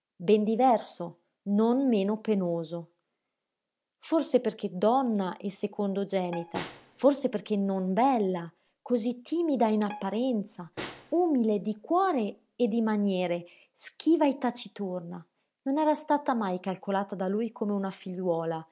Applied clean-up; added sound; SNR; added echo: none; Bowed string instrument + Snare drum; 19 dB; none.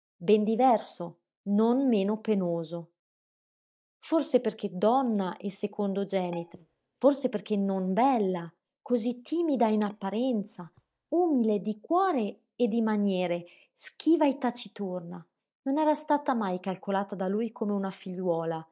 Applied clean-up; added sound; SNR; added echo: neural mask model DeepFilterNet 3.